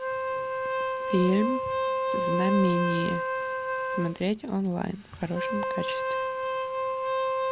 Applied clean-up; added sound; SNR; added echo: none; Wind instrument, woodwind instrument; -1 dB; none.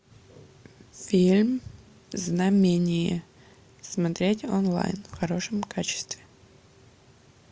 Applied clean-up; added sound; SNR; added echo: none; none; none; none.